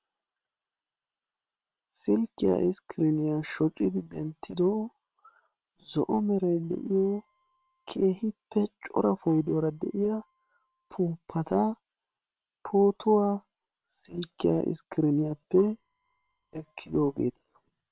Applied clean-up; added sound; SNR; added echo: neural separator model SepFormer WHAM!.